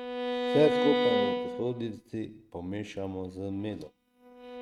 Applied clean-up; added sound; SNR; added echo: neural mask model RNNoise.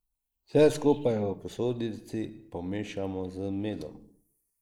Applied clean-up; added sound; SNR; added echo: neural mask model Resemble Enhance denoiser.